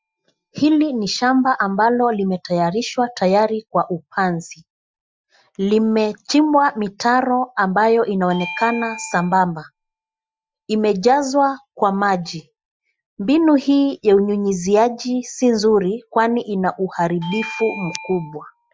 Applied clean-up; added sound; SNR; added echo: classical method Wiener filter.